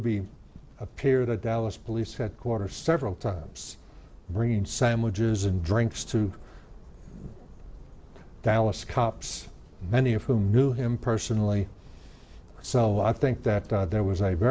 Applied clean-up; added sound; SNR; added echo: none; none; none; none.